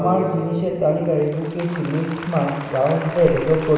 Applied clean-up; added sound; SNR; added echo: none; Applause; 13 dB; reverberation time 1.3 s.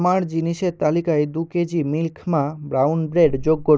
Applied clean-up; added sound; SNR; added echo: none; none; none; none.